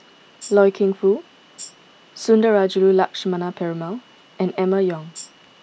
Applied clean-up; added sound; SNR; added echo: none; Tambourine; 18 dB; none.